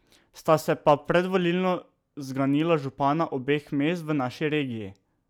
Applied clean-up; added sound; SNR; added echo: none; none; none; none.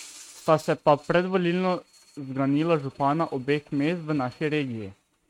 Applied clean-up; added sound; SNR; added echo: neural mask model RNNoise.